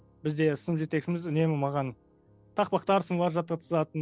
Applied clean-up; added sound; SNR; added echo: none; none; none; none.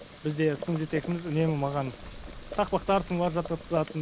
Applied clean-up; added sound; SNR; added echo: none; Bird + Boiling; 13 dB; none.